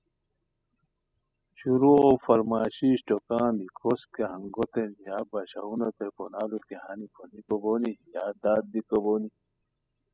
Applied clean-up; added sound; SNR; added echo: classical method spectral subtraction.